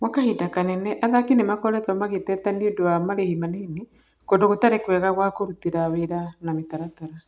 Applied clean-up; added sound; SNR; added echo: none; none; none; none.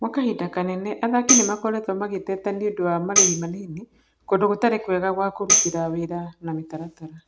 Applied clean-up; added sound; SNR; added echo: none; Tambourine; 0 dB; none.